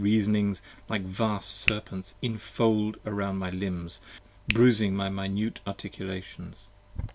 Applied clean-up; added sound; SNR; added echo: none; Hands; 12 dB; none.